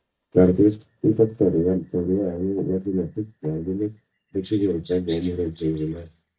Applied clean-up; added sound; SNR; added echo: neural mask model DeepFilterNet 3.